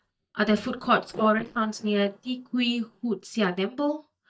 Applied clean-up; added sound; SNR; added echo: neural mask model DeepFilterNet 3.